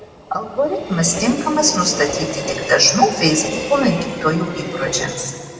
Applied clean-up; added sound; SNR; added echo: none; Train; 8 dB; reverberation time 1.6 s.